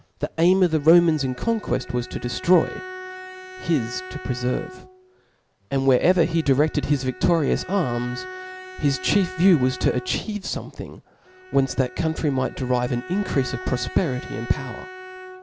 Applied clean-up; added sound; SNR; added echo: none; Bowed string instrument; 15 dB; none.